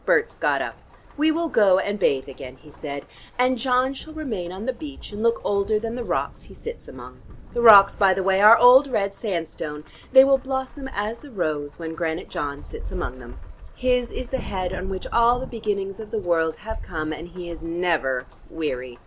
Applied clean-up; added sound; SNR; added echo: none; Rain / Thunderstorm; 20 dB; none.